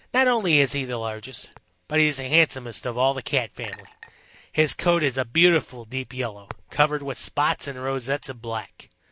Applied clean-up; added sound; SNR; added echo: none; Chink, clink; 20 dB; none.